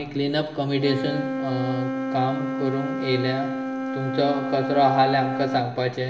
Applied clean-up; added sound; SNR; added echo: none; Wind instrument, woodwind instrument; 4 dB; reverberation time 0.8 s.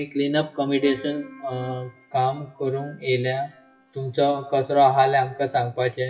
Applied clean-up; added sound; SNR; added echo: classical method WPE with log-MMSE.